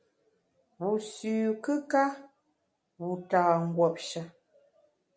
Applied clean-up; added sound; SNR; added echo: none; none; none; none.